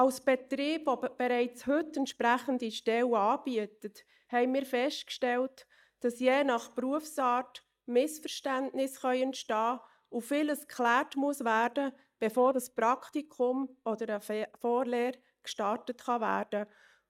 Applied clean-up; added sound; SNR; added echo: neural mask model DeepFilterNet 3.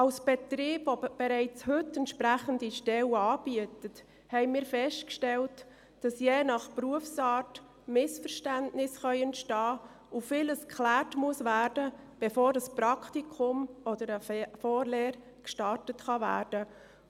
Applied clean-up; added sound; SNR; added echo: none; none; none; none.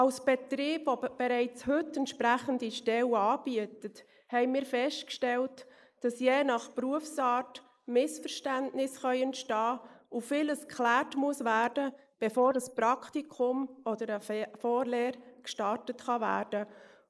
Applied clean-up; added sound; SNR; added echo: neural mask model Resemble Enhance denoiser.